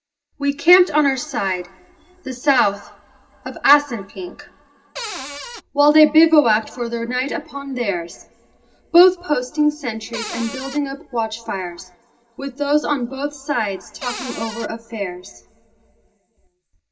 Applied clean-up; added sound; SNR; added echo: none; Cupboard open or close; 9 dB; reverberation time 2.0 s.